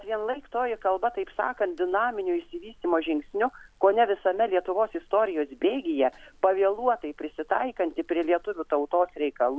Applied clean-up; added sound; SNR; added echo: none; none; none; none.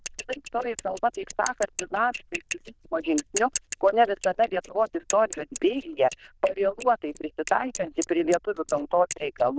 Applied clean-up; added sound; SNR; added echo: neural diffusion model UNIVERSE++.